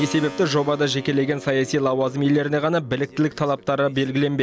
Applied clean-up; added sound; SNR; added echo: none; Keyboard (musical); 17 dB; none.